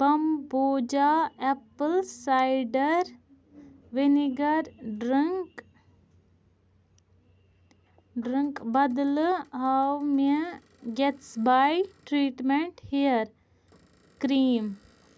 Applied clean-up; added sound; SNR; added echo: none; none; none; none.